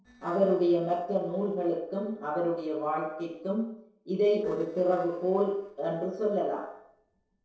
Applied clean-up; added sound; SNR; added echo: neural separator model SepFormer DNS4.